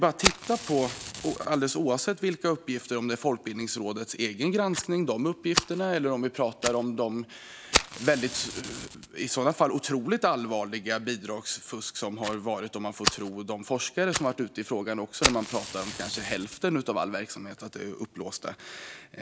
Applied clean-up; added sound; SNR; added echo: none; Fire; 7 dB; none.